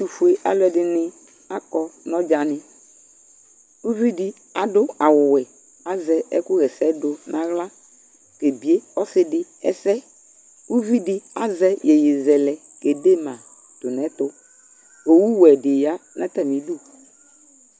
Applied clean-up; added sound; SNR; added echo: none; none; none; none.